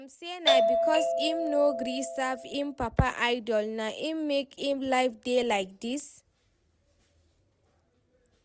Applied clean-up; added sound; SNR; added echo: none; Doorbell; -2 dB; none.